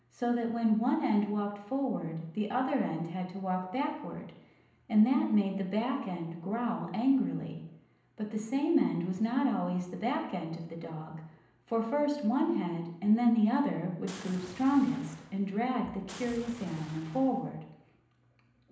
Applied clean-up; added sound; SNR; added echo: none; Boom; 17 dB; reverberation time 0.8 s.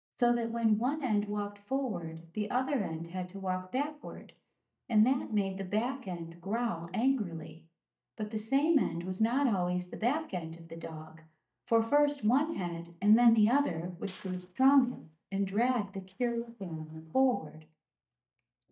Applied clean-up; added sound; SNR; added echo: neural mask model DeepFilterNet 3.